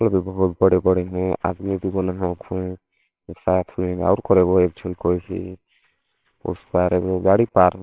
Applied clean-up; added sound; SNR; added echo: neural separator model SepFormer WHAMR!.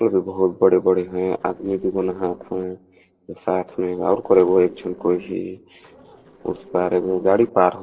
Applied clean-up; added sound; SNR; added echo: neural separator model SepFormer DNS4.